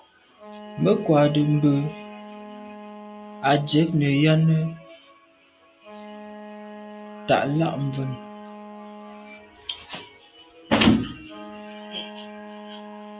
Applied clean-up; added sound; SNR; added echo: none; Wind instrument, woodwind instrument; 16 dB; none.